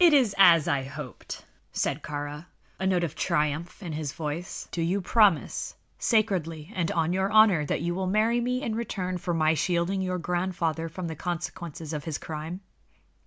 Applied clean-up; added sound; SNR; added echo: none; none; none; none.